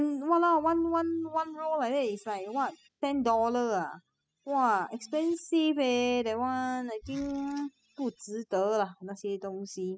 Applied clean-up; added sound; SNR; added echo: classical method spectral subtraction.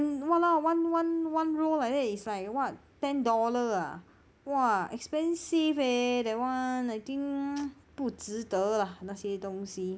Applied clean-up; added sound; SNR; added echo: none; none; none; none.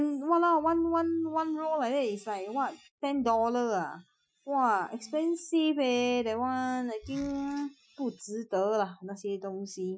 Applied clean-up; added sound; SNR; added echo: classical method Wiener filter.